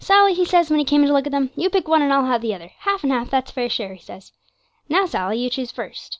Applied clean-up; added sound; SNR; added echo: none; none; none; none.